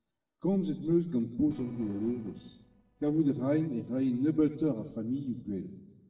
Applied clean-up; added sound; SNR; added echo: neural separator model SepFormer DNS4.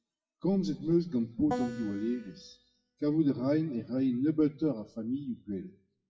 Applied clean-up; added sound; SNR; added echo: classical method WPE with log-MMSE.